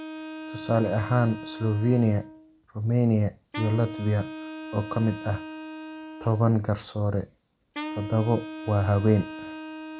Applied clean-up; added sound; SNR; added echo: none; Wind instrument, woodwind instrument; 12 dB; none.